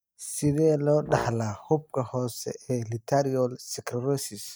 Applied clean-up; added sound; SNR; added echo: neural mask model DeepFilterNet 3.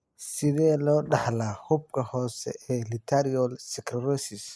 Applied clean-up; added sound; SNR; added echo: neural mask model Resemble Enhance denoiser.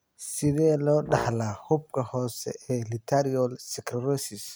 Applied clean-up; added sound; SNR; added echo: none; Brass instrument; 12 dB; none.